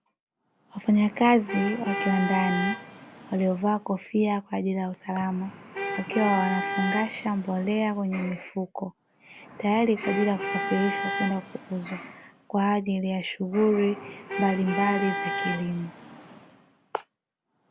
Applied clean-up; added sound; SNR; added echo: none; Traffic noise, roadway noise / Vehicle horn, car horn, honking; 8 dB; none.